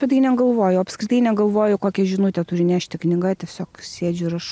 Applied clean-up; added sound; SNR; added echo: none; none; none; none.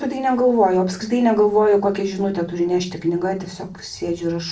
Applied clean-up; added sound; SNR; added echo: none; none; none; reverberation time 0.3 s.